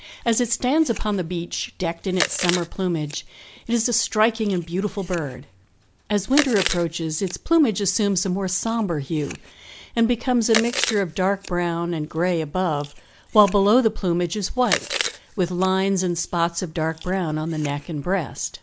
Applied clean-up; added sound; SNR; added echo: none; Chewing, mastication; 12 dB; none.